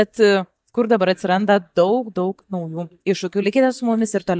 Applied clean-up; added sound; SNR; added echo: neural mask model DeepFilterNet 3.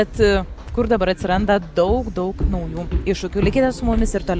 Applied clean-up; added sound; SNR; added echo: none; Walk, footsteps; 5 dB; none.